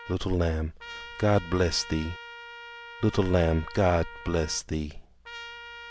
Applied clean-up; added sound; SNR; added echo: none; Trumpet; 16 dB; none.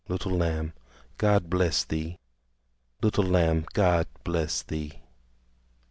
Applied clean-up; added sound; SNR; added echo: none; none; none; none.